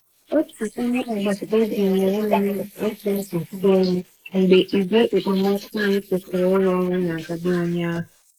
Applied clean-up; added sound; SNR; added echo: neural mask model Resemble Enhance denoiser.